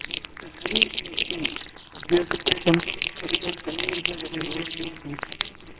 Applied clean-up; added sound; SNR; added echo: neural separator model SepFormer WHAMR!.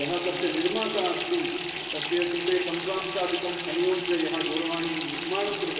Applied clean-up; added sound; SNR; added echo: none; Fill (with liquid) / Bathtub (filling or washing); 5 dB; reverberation time 0.1 s.